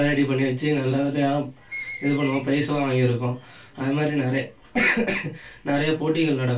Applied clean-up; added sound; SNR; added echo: none; Screech; 15 dB; reverberation time 0.2 s.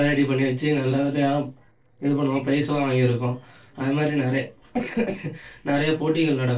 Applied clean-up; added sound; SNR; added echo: neural separator model SepFormer DNS4.